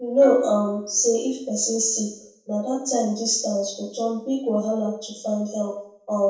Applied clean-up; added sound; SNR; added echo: neural separator model SepFormer DNS4.